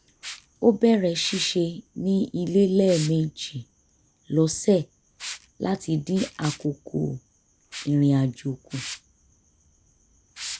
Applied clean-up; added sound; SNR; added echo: none; Liquid; 17 dB; none.